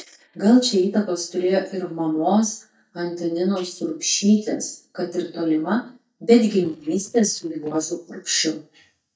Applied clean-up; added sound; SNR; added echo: neural mask model DeepFilterNet 3.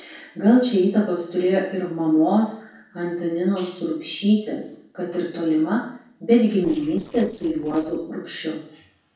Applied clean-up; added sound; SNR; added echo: neural separator model SepFormer DNS4.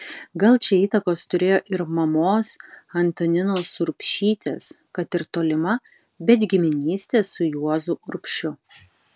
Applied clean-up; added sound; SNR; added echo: none; none; none; none.